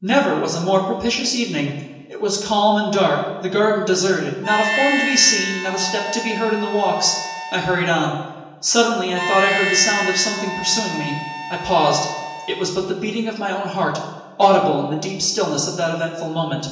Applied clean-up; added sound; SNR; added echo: none; Harmonica; 6 dB; reverberation time 1.0 s.